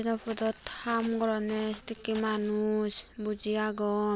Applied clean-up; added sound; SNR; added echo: none; Walk, footsteps; 19 dB; none.